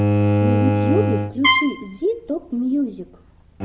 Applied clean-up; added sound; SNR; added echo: none; Trumpet + Bowed string instrument; -4 dB; none.